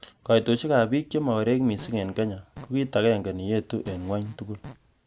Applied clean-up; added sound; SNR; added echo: none; Fart; 20 dB; none.